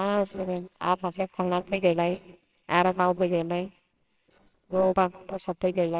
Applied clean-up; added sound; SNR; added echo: neural separator model SepFormer WHAMR!.